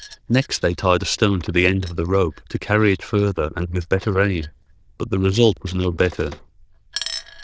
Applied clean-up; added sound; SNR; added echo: neural diffusion model UNIVERSE++.